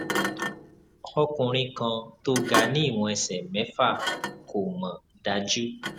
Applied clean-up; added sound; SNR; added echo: none; Thump, thud; 5 dB; none.